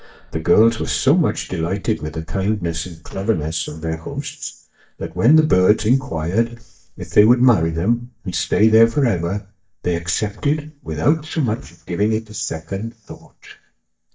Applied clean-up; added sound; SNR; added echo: neural mask model DeepFilterNet 3.